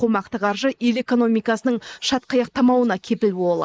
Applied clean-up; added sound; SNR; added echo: neural mask model Resemble Enhance denoiser.